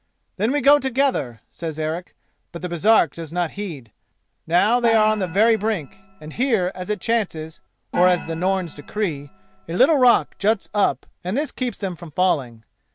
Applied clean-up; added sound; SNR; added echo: none; Gong; 14 dB; none.